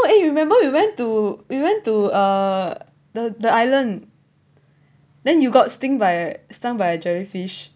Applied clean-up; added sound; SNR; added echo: none; none; none; none.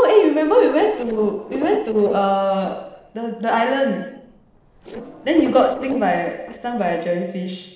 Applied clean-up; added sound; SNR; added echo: neural separator model SepFormer DNS4.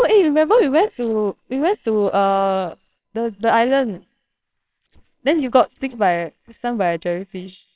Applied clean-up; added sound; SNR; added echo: neural separator model SepFormer WHAMR!.